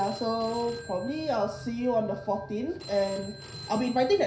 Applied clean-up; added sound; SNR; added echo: none; Telephone; 17 dB; reverberation time 0.5 s.